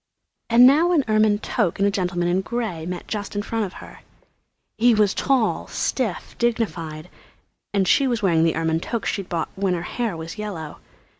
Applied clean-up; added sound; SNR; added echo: none; none; none; none.